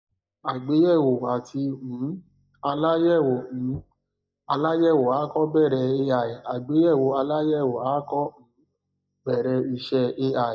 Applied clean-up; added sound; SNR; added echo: neural mask model DeepFilterNet 3.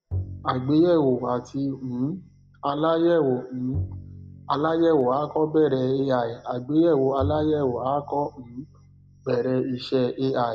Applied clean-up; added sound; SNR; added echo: none; Bowed string instrument; 15 dB; none.